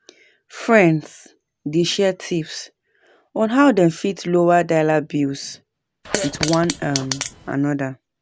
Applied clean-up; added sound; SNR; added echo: none; Fart; 4 dB; none.